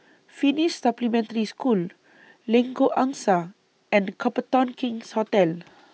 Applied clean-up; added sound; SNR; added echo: none; none; none; none.